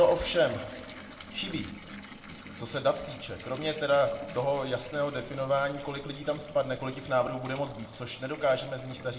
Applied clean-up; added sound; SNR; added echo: none; Bathtub (filling or washing) / Water tap, faucet; 15 dB; reverberation time 0.4 s.